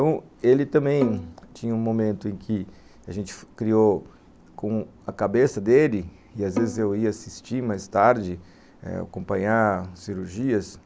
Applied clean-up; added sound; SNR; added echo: none; Bowed string instrument; 11 dB; none.